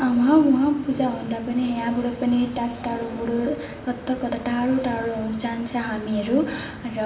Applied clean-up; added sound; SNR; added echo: none; Stream; 17 dB; reverberation time 1.9 s.